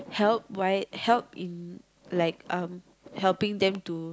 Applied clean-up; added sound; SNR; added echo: none; none; none; none.